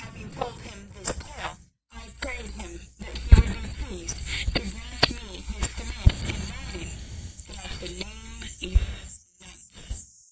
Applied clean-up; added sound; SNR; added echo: neural mask model DeepFilterNet 3.